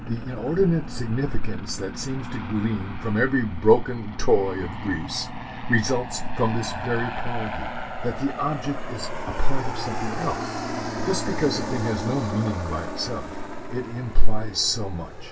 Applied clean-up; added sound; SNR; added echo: none; Aircraft; 11 dB; reverberation time 0.2 s.